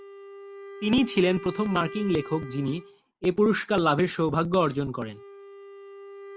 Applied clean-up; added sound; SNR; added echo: none; Wind instrument, woodwind instrument; 17 dB; none.